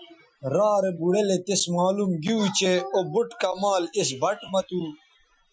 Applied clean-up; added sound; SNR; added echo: classical method Wiener filter.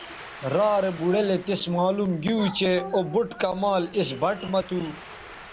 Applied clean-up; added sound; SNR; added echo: none; Ocean; 20 dB; none.